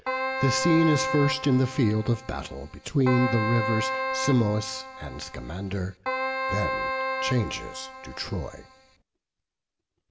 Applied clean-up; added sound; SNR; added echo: none; Keyboard (musical); 4 dB; none.